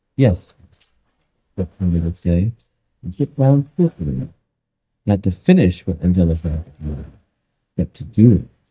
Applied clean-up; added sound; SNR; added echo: neural mask model DeepFilterNet 3.